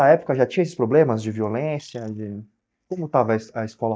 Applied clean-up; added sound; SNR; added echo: neural mask model DeepFilterNet 3.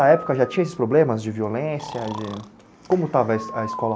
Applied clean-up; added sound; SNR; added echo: none; Breathing; 15 dB; none.